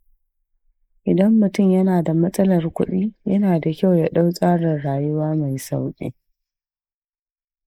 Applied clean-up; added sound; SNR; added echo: neural mask model Resemble Enhance denoiser.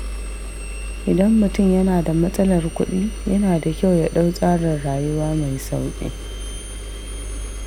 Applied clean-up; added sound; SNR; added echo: none; Engine; 9 dB; none.